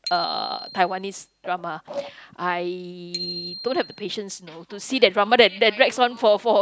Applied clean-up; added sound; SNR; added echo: none; Bicycle bell; 16 dB; none.